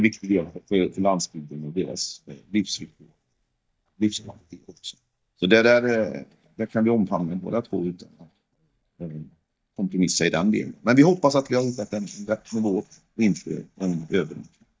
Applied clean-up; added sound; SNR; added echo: neural mask model DeepFilterNet 3.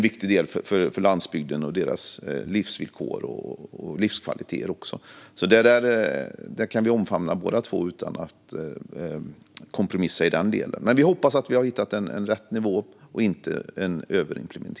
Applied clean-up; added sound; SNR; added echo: none; none; none; none.